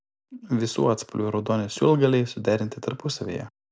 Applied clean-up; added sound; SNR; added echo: none; none; none; none.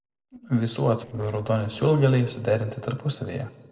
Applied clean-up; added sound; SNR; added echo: neural separator model SepFormer DNS4.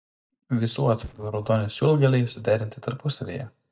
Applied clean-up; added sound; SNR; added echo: neural mask model DeepFilterNet 3.